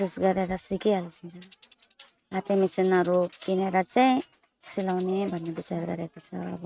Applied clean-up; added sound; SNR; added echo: neural mask model RNNoise.